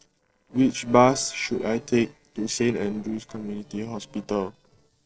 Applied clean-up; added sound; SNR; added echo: neural separator model SepFormer DNS4.